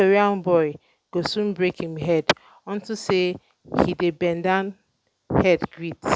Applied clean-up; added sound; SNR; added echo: none; none; none; none.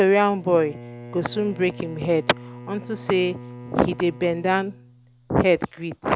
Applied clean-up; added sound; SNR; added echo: none; Bowed string instrument; 17 dB; none.